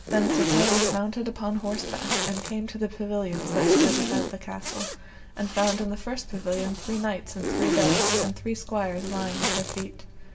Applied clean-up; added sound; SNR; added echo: none; Zipper (clothing); -1 dB; reverberation time 1.7 s.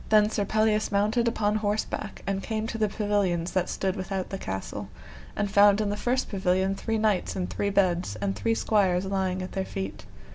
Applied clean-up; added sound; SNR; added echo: none; none; none; none.